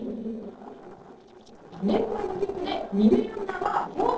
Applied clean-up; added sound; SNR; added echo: neural separator model SepFormer DNS4.